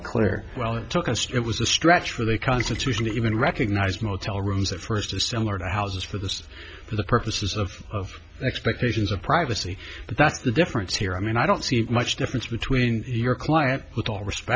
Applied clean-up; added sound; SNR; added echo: none; Trickle, dribble / Water tap, faucet; 11 dB; none.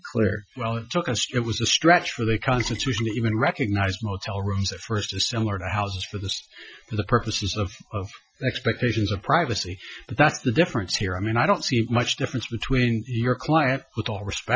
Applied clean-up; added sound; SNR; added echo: classical method Wiener filter.